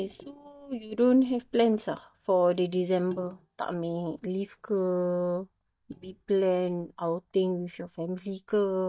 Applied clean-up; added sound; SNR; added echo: neural mask model DeepFilterNet 3.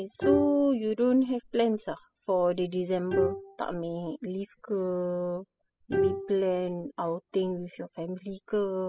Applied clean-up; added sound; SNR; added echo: classical method spectral subtraction.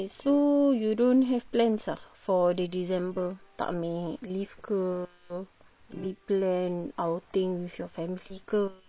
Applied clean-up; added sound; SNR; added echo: neural separator model SepFormer WHAM!.